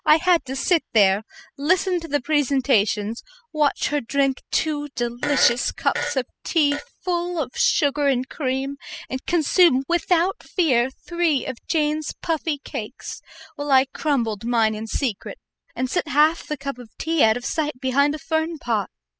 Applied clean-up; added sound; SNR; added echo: classical method spectral subtraction.